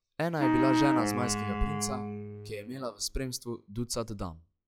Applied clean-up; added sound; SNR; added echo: classical method log-MMSE.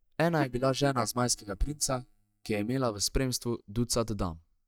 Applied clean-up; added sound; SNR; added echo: neural mask model DeepFilterNet 3.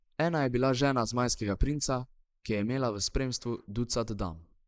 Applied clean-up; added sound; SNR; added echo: neural mask model Resemble Enhance denoiser.